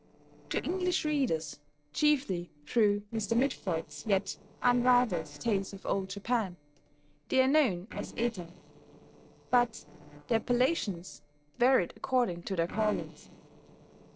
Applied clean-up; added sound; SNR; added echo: neural separator model SepFormer DNS4.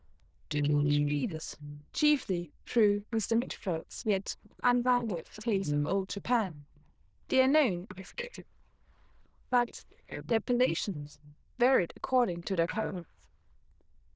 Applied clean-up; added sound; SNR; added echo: neural diffusion model UNIVERSE++.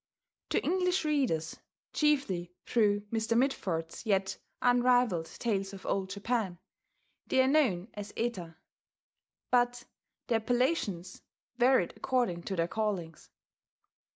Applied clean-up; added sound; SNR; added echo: none; none; none; none.